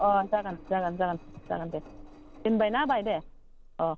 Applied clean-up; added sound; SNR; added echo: none; Engine; 18 dB; none.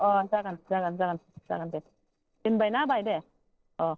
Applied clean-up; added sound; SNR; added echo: neural separator model SepFormer DNS4.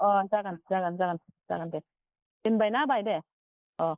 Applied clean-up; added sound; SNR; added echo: neural mask model Resemble Enhance denoiser.